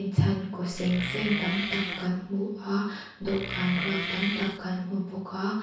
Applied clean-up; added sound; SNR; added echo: none; Wood; 4 dB; reverberation time 0.6 s.